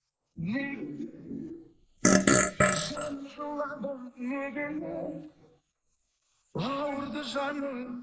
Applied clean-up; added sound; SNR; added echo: neural mask model Resemble Enhance denoiser.